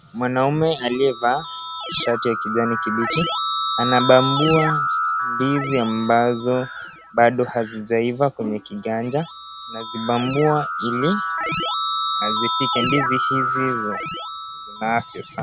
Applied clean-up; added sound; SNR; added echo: none; Keyboard (musical); 4 dB; none.